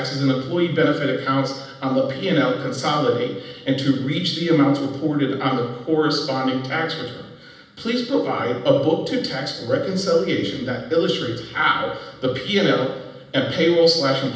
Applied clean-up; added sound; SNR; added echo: none; none; none; reverberation time 0.9 s.